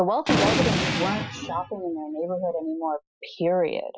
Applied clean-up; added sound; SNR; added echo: classical method Wiener filter.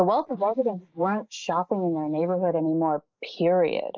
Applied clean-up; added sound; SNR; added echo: neural mask model Resemble Enhance denoiser.